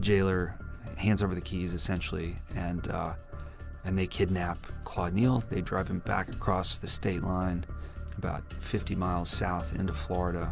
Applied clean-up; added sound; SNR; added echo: none; none; none; none.